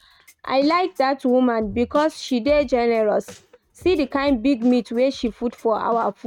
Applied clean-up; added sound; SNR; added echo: neural mask model RNNoise.